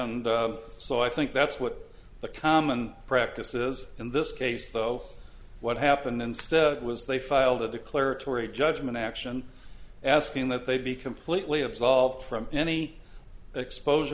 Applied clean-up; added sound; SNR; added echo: none; none; none; none.